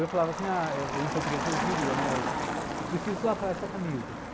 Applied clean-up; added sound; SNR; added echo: none; Motor vehicle (road); 1 dB; none.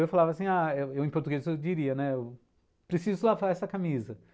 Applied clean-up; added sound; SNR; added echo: none; none; none; none.